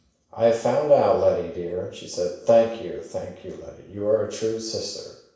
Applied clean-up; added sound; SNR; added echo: none; none; none; reverberation time 0.7 s.